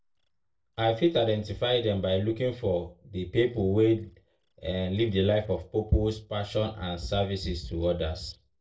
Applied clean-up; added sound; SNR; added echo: neural separator model SepFormer DNS4.